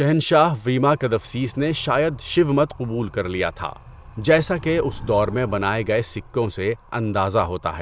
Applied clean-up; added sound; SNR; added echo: none; Animal; 19 dB; none.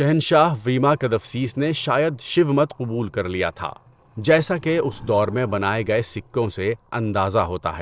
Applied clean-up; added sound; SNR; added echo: neural separator model SepFormer DNS4.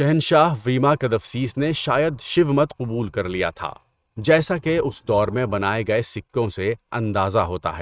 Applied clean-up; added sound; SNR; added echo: neural mask model RNNoise.